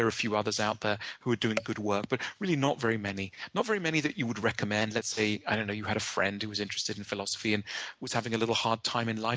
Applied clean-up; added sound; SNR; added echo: none; none; none; none.